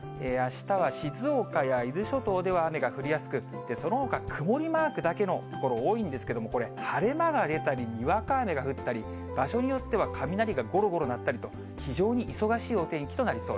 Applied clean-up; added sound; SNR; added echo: none; none; none; none.